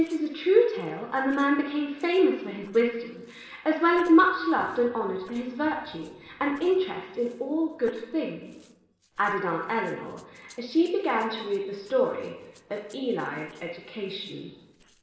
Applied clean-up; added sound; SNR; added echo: neural separator model SepFormer DNS4.